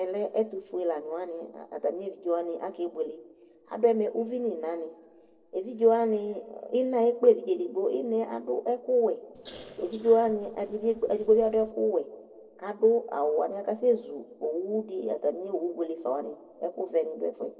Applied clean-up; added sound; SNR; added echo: neural separator model SepFormer DNS4.